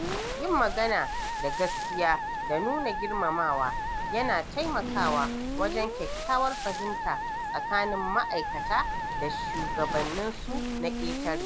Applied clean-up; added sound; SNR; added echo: none; Waves, surf + Musical instrument; 2 dB; none.